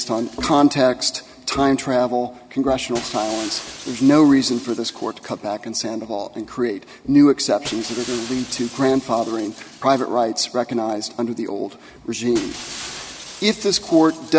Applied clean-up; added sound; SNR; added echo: none; Shatter; 18 dB; none.